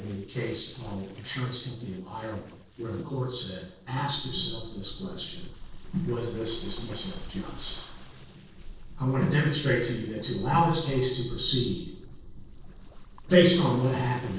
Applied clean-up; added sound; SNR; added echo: neural separator model SepFormer DNS4.